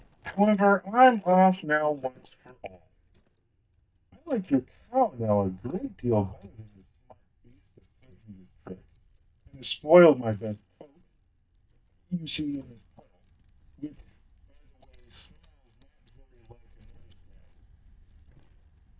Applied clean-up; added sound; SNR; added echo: neural mask model DeepFilterNet 3.